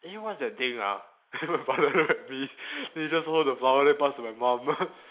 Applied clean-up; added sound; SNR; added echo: neural mask model Resemble Enhance denoiser.